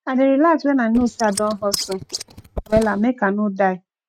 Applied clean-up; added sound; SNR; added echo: neural mask model RNNoise.